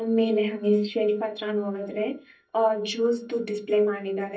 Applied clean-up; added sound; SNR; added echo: neural mask model DeepFilterNet 3.